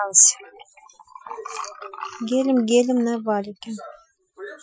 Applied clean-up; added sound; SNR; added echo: classical method Wiener filter.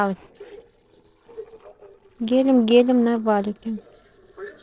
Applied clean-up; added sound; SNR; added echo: neural separator model SepFormer DNS4.